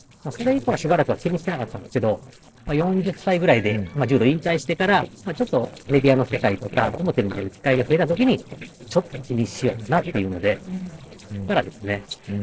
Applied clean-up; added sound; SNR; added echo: neural separator model SepFormer DNS4.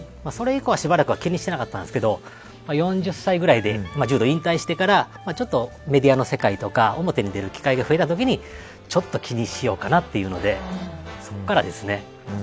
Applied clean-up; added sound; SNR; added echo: none; none; none; none.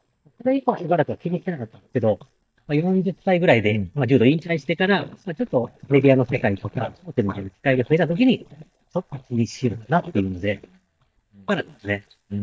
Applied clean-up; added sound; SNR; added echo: neural mask model DeepFilterNet 3.